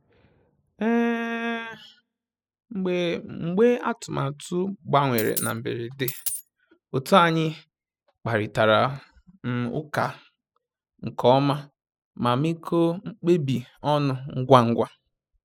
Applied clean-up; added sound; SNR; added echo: classical method spectral subtraction.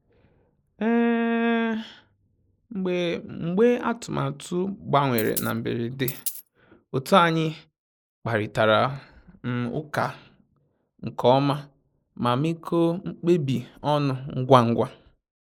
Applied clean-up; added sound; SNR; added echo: neural mask model Resemble Enhance denoiser.